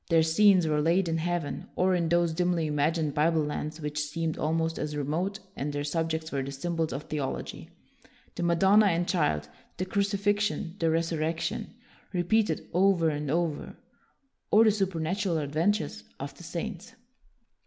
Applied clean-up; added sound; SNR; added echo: none; none; none; none.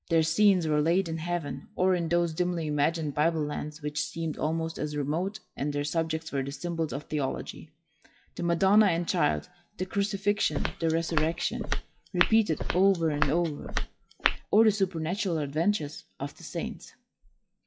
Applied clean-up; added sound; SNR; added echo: classical method WPE with log-MMSE.